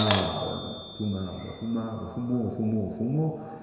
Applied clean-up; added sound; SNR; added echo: none; Doorbell; 8 dB; reverberation time 2.5 s.